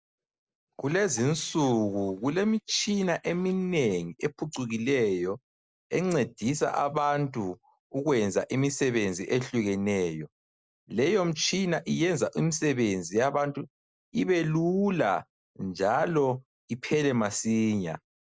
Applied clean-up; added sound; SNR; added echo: none; none; none; none.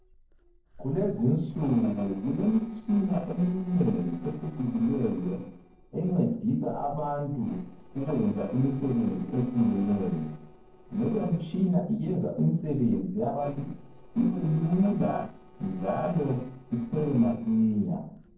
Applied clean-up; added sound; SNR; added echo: neural separator model SepFormer DNS4.